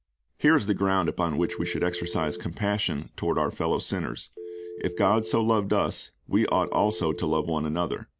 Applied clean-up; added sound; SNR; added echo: none; Telephone; 15 dB; none.